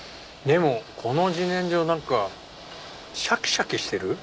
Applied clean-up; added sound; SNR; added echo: none; Ocean / Boat, Water vehicle; 18 dB; none.